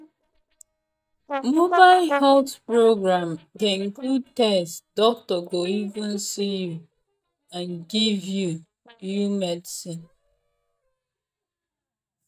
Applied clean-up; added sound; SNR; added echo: neural mask model DeepFilterNet 3.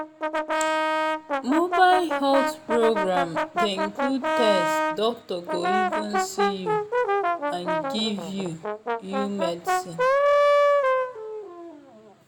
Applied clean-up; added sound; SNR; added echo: none; Brass instrument; -3 dB; none.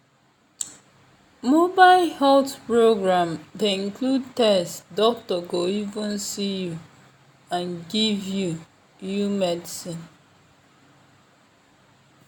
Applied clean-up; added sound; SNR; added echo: none; none; none; none.